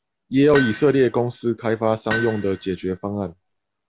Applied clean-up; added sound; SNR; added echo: none; Hammer; 12 dB; none.